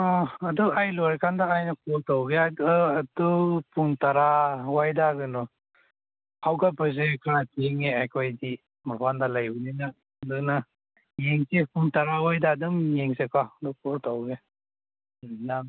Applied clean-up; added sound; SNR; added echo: none; none; none; none.